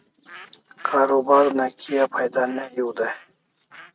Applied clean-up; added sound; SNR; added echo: neural mask model RNNoise.